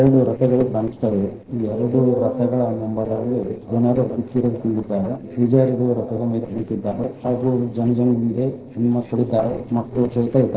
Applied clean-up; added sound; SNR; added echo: neural separator model SepFormer DNS4.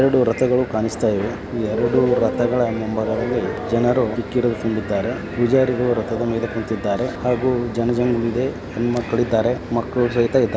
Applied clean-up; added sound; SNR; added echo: none; none; none; none.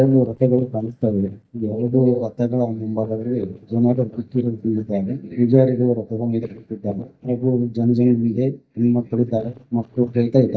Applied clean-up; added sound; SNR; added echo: neural mask model DeepFilterNet 3.